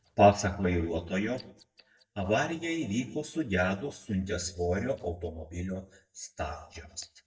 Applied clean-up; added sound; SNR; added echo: neural mask model DeepFilterNet 3.